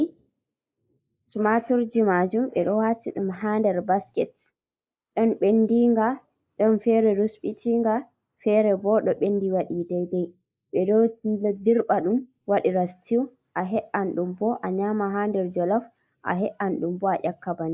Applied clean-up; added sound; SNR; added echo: neural mask model Resemble Enhance denoiser.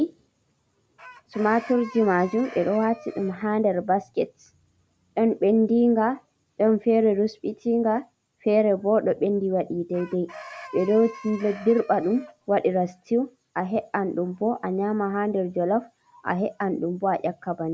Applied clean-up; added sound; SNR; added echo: none; Chicken, rooster; 18 dB; none.